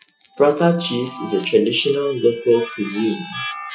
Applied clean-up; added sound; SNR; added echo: classical method Wiener filter.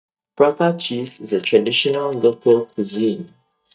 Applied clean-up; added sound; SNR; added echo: neural mask model DeepFilterNet 3.